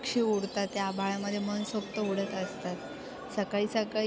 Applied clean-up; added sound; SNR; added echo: none; Chime; 19 dB; none.